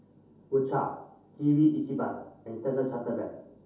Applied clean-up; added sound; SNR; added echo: none; none; none; reverberation time 0.5 s.